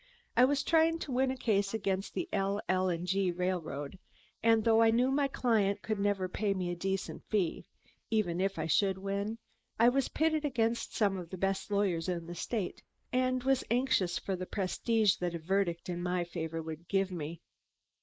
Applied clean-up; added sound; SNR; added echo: neural mask model Resemble Enhance denoiser.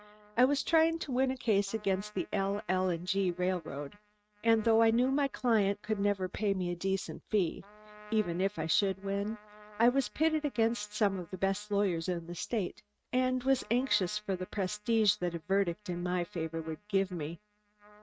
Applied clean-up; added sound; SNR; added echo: neural mask model RNNoise.